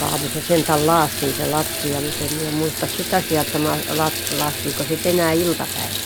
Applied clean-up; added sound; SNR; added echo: none; Bathtub (filling or washing) / Water tap, faucet; 4 dB; none.